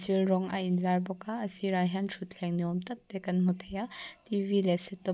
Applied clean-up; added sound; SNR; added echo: none; none; none; none.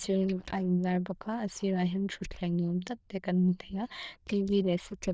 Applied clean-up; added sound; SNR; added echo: neural diffusion model UNIVERSE++.